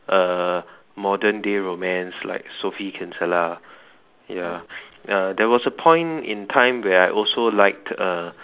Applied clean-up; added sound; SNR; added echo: none; none; none; none.